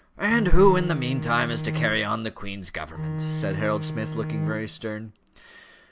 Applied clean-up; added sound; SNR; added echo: none; Bowed string instrument; 6 dB; none.